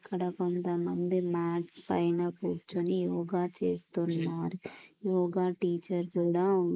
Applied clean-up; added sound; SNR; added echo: neural mask model Resemble Enhance denoiser.